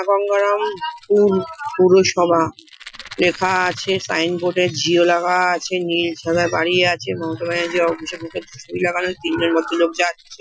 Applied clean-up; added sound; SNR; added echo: classical method Wiener filter.